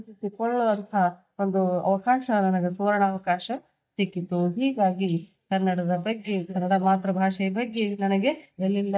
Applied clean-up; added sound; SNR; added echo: neural mask model DeepFilterNet 3.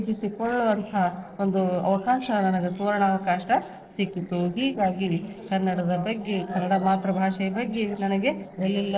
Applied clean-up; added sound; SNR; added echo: neural separator model SepFormer DNS4.